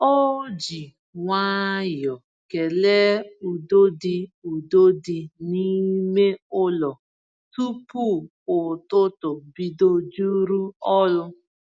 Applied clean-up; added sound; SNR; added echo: none; none; none; none.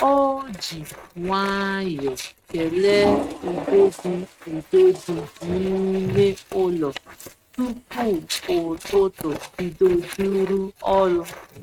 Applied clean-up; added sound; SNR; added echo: neural mask model RNNoise.